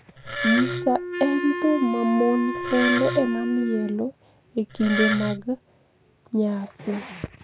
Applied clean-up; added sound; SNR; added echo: none; Wood + Wind instrument, woodwind instrument; 4 dB; none.